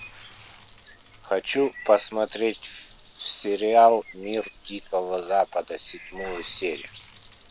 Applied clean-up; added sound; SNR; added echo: none; Bird + Bathtub (filling or washing) / Water; 19 dB; none.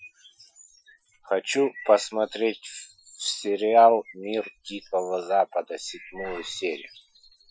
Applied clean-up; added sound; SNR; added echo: classical method Wiener filter.